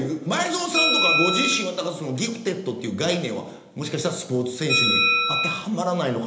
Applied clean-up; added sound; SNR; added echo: none; Bell; 0 dB; reverberation time 1.0 s.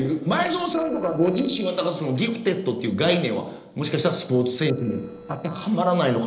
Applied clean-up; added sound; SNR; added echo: neural separator model SepFormer DNS4.